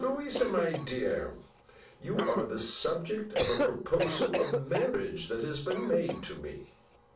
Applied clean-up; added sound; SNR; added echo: none; Cough; 4 dB; reverberation time 0.3 s.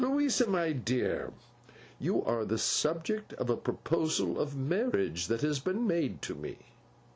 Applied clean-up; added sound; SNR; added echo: none; none; none; none.